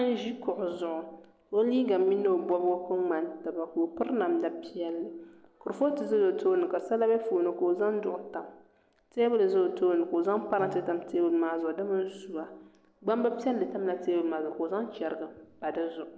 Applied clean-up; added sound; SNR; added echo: none; Piano; 18 dB; none.